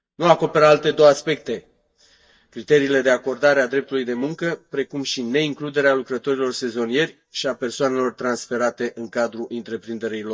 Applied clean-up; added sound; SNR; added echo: neural mask model DeepFilterNet 3.